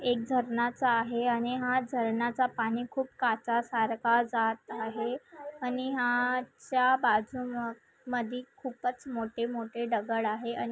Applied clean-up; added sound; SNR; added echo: none; none; none; none.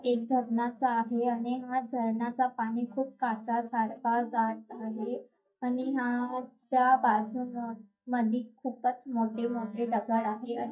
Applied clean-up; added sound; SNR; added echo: neural mask model DeepFilterNet 3.